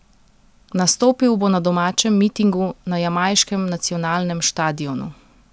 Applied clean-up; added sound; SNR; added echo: none; none; none; none.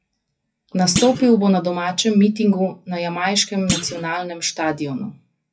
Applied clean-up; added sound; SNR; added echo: classical method WPE with log-MMSE.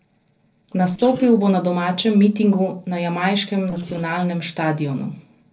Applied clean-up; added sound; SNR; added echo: neural separator model SepFormer DNS4.